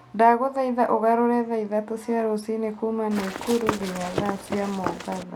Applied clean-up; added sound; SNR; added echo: none; Run; 7 dB; none.